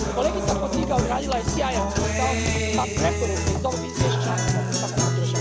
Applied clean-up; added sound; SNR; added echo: none; Guitar; -5 dB; none.